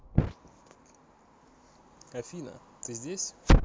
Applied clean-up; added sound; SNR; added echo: none; none; none; none.